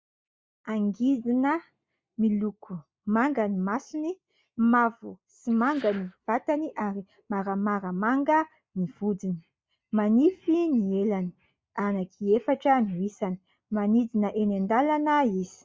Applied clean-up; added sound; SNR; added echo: neural mask model DeepFilterNet 3.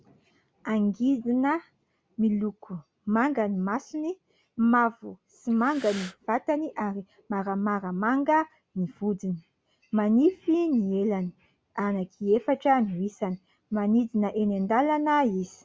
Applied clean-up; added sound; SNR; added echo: none; Breathing; 17 dB; none.